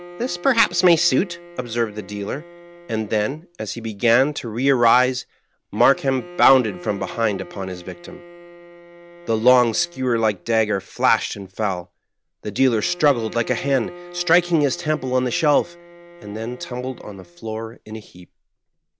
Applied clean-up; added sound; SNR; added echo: none; Bowed string instrument; 19 dB; none.